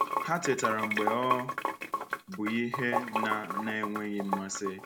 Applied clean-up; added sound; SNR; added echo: none; Sink (filling or washing) / Water; 1 dB; none.